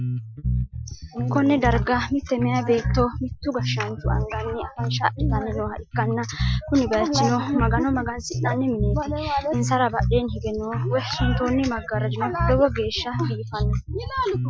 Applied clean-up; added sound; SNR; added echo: classical method Wiener filter.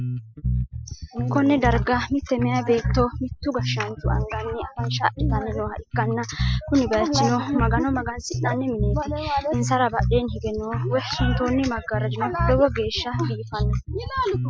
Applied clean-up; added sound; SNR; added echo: classical method spectral subtraction.